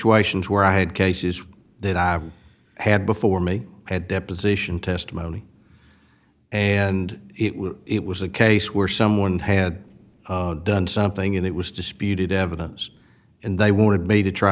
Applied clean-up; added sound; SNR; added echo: none; none; none; none.